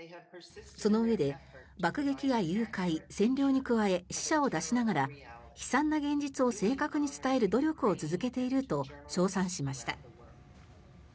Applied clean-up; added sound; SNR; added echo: none; none; none; none.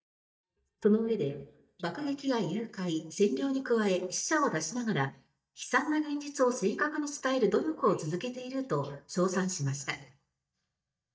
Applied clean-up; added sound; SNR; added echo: neural mask model DeepFilterNet 3.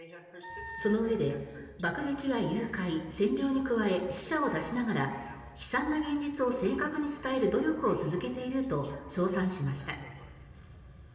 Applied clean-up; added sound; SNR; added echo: none; Wind instrument, woodwind instrument; 13 dB; reverberation time 1.4 s.